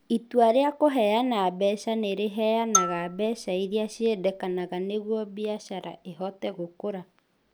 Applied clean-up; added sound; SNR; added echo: none; Marimba, xylophone; 5 dB; none.